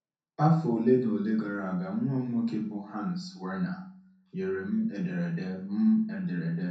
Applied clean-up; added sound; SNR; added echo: none; none; none; reverberation time 0.5 s.